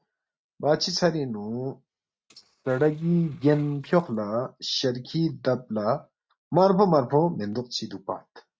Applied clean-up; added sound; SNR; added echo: neural mask model RNNoise.